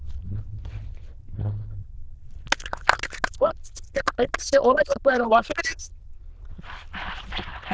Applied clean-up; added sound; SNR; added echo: neural diffusion model UNIVERSE++.